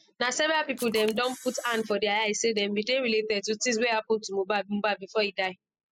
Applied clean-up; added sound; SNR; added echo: classical method spectral subtraction.